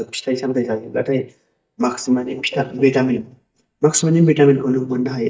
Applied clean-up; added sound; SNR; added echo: neural mask model DeepFilterNet 3.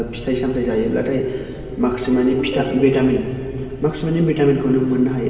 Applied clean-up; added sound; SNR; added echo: none; Ringtone; 12 dB; reverberation time 2.7 s.